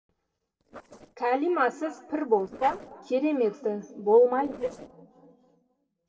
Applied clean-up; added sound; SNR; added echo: neural separator model SepFormer DNS4.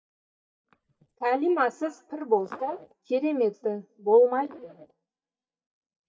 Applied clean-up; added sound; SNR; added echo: neural mask model DeepFilterNet 3.